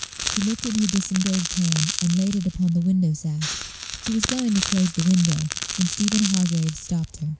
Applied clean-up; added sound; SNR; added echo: none; Crackle; 7 dB; none.